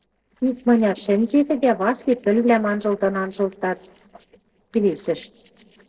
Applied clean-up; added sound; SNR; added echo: neural separator model SepFormer DNS4.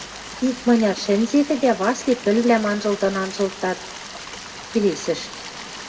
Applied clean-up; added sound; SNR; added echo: none; Stream; 14 dB; reverberation time 1.1 s.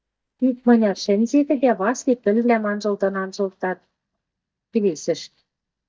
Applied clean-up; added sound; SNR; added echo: neural mask model DeepFilterNet 3.